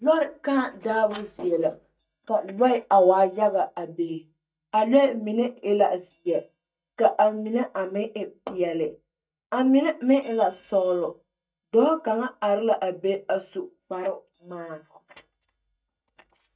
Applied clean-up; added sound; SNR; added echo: neural mask model DeepFilterNet 3.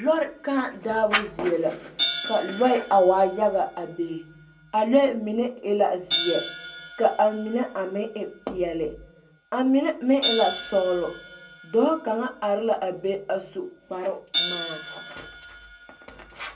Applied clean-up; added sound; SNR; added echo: none; Hi-hat; 10 dB; reverberation time 0.2 s.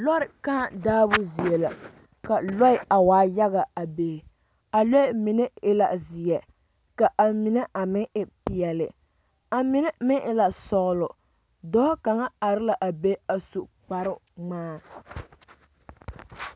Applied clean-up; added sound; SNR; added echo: none; none; none; none.